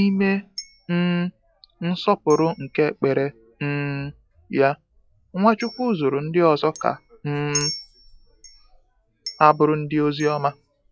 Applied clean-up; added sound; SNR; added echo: classical method log-MMSE.